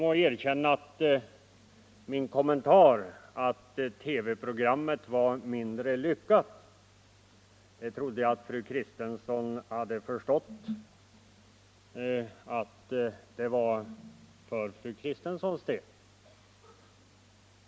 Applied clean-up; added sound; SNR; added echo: none; none; none; none.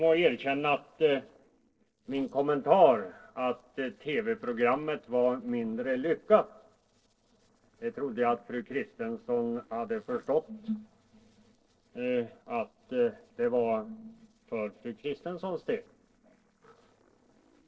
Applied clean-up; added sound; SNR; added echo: neural separator model SepFormer DNS4.